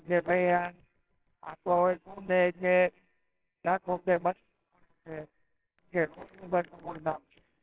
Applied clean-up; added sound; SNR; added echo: neural separator model SepFormer WHAMR!.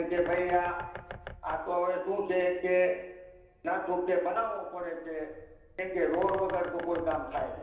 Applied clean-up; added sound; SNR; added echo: none; Bird; 16 dB; reverberation time 0.9 s.